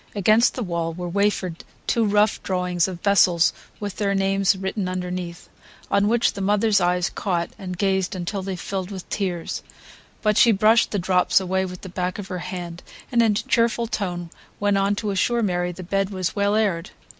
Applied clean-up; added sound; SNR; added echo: none; none; none; none.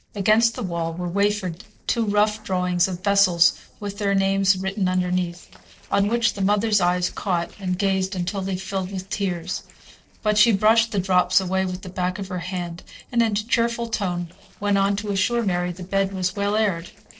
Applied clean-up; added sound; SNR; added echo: neural separator model SepFormer DNS4.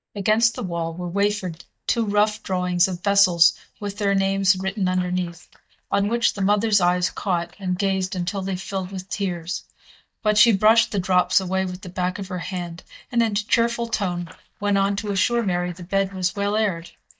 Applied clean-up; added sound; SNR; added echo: neural mask model DeepFilterNet 3.